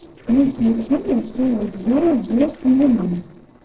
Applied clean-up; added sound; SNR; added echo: neural separator model SepFormer DNS4.